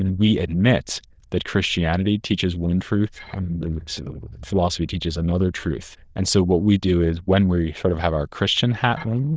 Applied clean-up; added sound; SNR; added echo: neural diffusion model UNIVERSE++.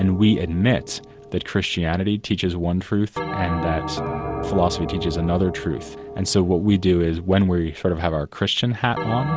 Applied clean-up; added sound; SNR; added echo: none; Bell; 10 dB; none.